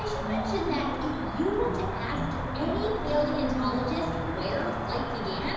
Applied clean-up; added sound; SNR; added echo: none; Cricket; 4 dB; reverberation time 1.1 s.